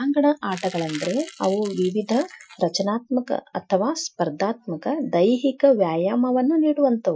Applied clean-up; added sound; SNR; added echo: classical method Wiener filter.